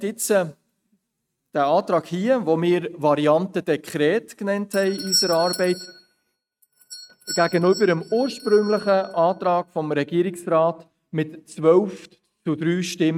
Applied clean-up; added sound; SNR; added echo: neural mask model RNNoise.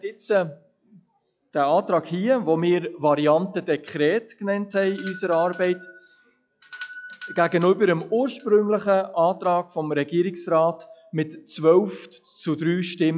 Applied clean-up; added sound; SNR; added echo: classical method log-MMSE.